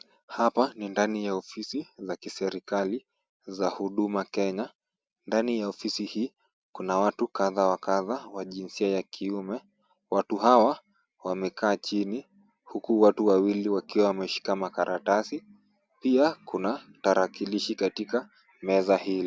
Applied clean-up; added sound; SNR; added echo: none; none; none; none.